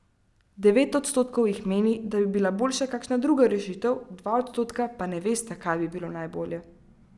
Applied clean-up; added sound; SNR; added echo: none; none; none; none.